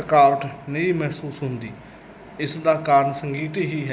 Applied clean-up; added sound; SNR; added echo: none; none; none; none.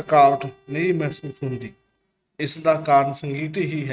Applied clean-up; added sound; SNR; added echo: neural mask model RNNoise.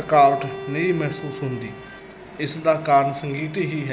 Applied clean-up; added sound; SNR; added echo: none; Bowed string instrument; 15 dB; none.